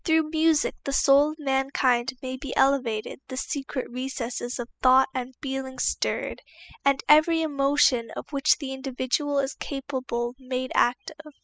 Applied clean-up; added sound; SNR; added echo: classical method spectral subtraction.